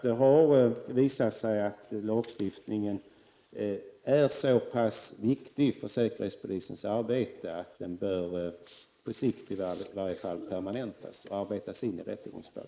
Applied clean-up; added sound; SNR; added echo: neural mask model Resemble Enhance denoiser.